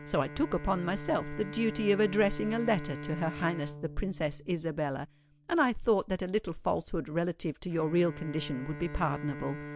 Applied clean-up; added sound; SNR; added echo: none; Bowed string instrument; 12 dB; none.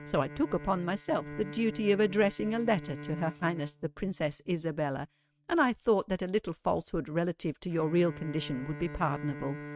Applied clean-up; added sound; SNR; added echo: neural mask model RNNoise.